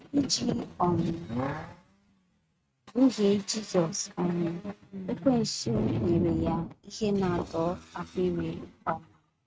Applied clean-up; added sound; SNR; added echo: neural mask model RNNoise.